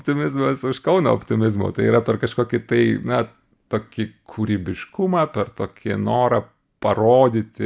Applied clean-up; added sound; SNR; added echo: none; none; none; none.